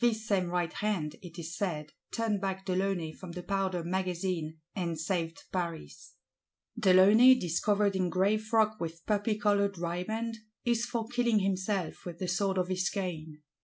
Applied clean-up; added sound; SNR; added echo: none; none; none; none.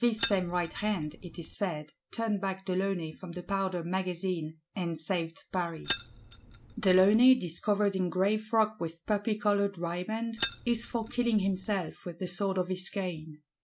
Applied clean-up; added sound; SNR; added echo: none; Keys jangling; 6 dB; none.